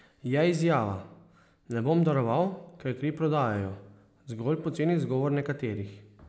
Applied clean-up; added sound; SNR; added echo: none; none; none; none.